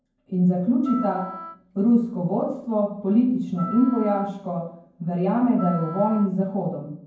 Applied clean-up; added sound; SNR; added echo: none; Wind instrument, woodwind instrument; 16 dB; reverberation time 0.9 s.